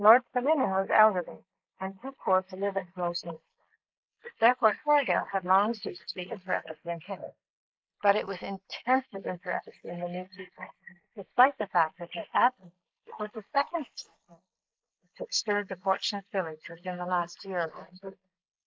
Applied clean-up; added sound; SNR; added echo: neural mask model Resemble Enhance denoiser.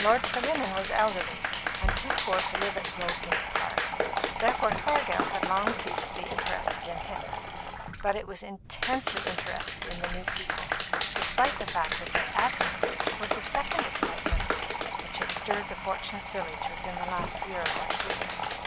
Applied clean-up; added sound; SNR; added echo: none; Sink (filling or washing) / Water tap, faucet + Clapping; -2 dB; none.